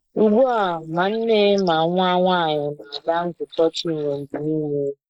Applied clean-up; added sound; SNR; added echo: neural mask model Resemble Enhance denoiser.